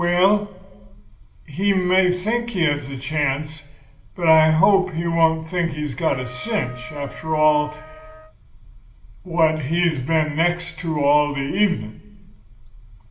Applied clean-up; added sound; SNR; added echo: none; Trumpet; 19 dB; reverberation time 1.2 s.